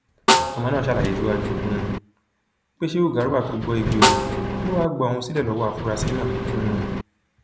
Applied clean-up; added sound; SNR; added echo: none; Engine + Snare drum; 0 dB; none.